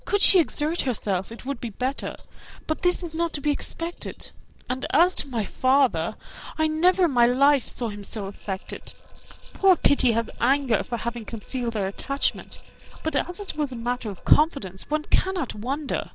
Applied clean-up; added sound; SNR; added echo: neural separator model SepFormer DNS4.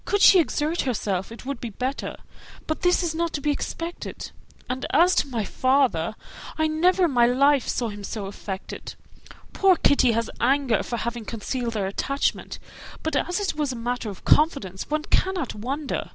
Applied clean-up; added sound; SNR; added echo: none; none; none; none.